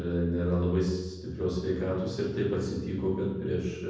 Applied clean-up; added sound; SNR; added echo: none; none; none; reverberation time 1.1 s.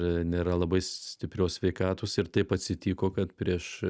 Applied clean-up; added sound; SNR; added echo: none; none; none; none.